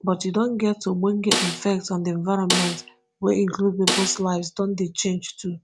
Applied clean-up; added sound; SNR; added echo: none; Snare drum; 4 dB; none.